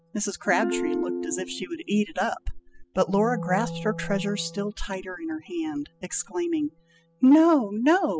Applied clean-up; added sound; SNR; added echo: classical method spectral subtraction.